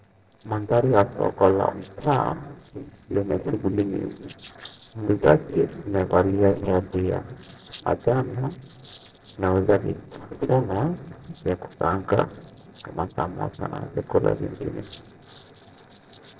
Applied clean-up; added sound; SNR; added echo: neural separator model SepFormer DNS4.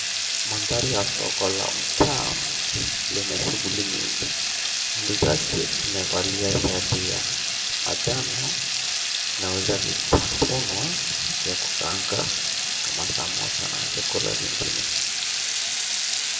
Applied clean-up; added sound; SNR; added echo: none; Water tap, faucet / Liquid; -4 dB; reverberation time 1.2 s.